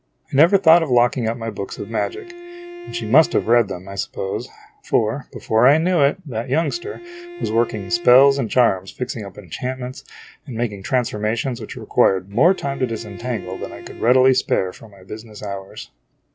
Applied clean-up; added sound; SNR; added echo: none; Bowed string instrument; 16 dB; none.